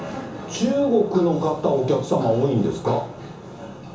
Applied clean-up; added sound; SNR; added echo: none; none; none; reverberation time 0.8 s.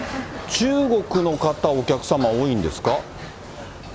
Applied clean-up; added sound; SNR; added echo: none; none; none; none.